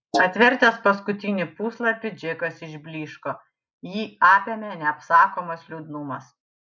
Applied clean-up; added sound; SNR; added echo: neural mask model Resemble Enhance denoiser.